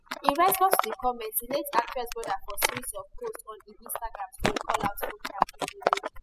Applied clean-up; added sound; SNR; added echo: classical method spectral subtraction.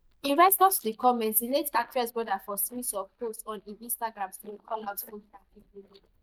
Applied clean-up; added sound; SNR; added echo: neural mask model DeepFilterNet 3.